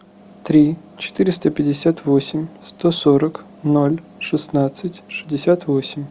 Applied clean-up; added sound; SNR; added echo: none; none; none; none.